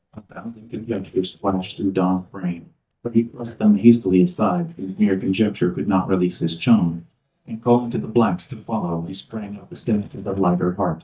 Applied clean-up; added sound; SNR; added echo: neural mask model DeepFilterNet 3.